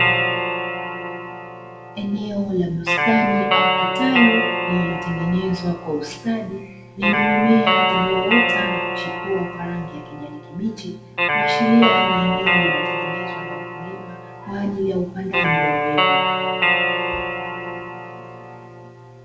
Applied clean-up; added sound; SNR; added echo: none; Guitar; -2 dB; reverberation time 0.7 s.